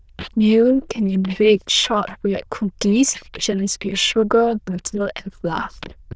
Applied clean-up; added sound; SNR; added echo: neural diffusion model UNIVERSE++.